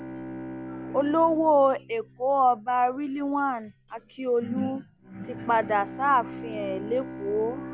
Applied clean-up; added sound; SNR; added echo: none; Bowed string instrument; 13 dB; none.